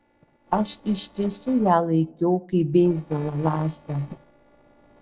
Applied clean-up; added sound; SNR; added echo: neural separator model SepFormer DNS4.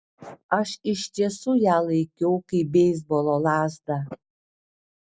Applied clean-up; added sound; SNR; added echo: none; none; none; none.